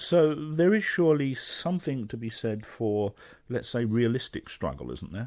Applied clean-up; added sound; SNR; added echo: none; none; none; none.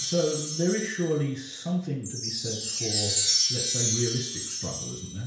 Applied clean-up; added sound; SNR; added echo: none; Wind chime; 0 dB; reverberation time 0.5 s.